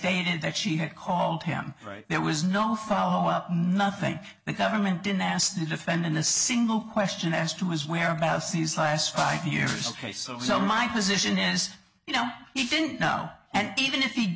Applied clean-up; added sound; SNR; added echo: none; Rattle (instrument); 12 dB; none.